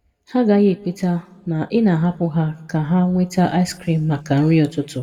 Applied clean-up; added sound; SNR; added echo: none; none; none; reverberation time 0.9 s.